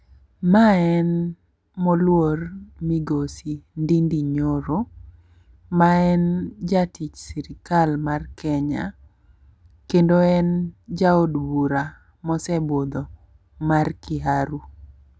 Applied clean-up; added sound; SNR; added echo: none; none; none; none.